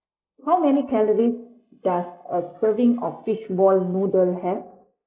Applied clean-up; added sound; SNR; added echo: neural mask model Resemble Enhance denoiser.